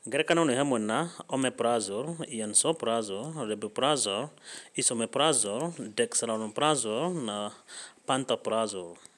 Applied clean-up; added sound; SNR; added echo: none; none; none; none.